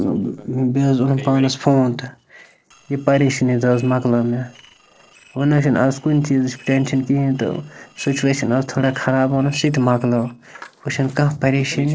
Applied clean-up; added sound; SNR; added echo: neural separator model SepFormer DNS4.